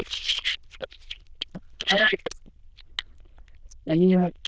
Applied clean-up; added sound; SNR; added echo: neural diffusion model UNIVERSE++.